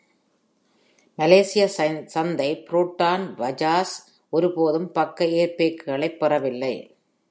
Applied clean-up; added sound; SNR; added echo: none; none; none; none.